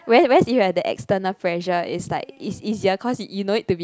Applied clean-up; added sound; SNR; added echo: none; none; none; none.